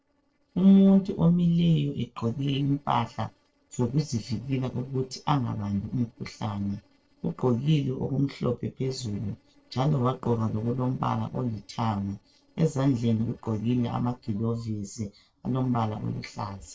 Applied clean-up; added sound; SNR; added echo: neural separator model SepFormer DNS4.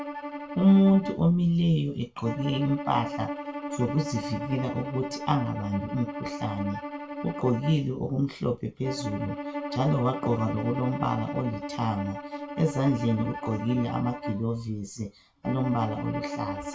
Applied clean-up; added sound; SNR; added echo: none; Bowed string instrument; 8 dB; reverberation time 0.2 s.